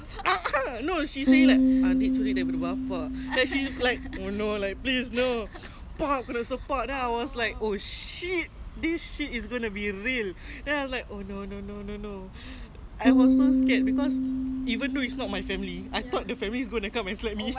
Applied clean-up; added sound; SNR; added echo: none; Piano; -1 dB; none.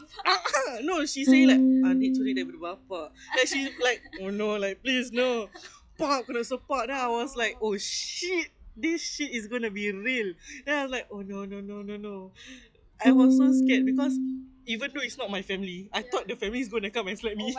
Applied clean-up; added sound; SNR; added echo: classical method log-MMSE.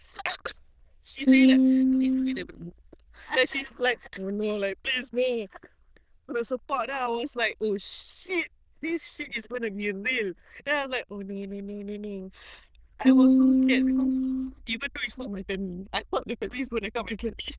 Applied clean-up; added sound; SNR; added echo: neural diffusion model UNIVERSE++.